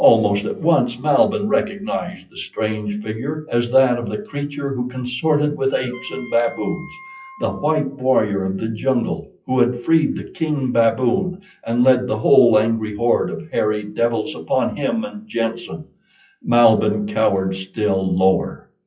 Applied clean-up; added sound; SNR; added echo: classical method WPE with log-MMSE.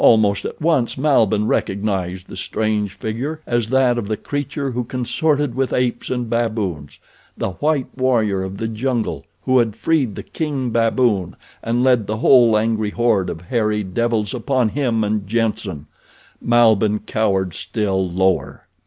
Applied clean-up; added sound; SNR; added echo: none; none; none; none.